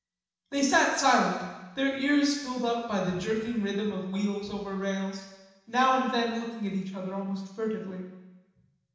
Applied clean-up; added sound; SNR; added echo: none; none; none; reverberation time 1.1 s.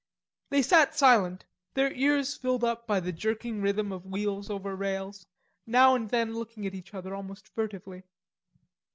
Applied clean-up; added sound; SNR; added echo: none; none; none; none.